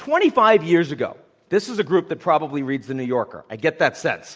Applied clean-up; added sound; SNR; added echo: none; none; none; none.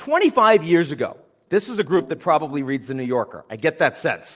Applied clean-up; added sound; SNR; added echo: neural separator model SepFormer DNS4.